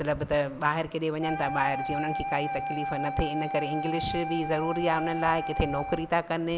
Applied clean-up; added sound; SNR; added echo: none; Wind instrument, woodwind instrument; 5 dB; none.